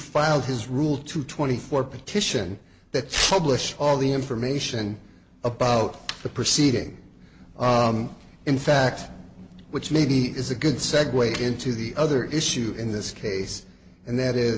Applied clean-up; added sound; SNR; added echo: none; Tearing; 5 dB; none.